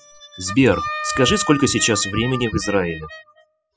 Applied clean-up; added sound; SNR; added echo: classical method spectral subtraction.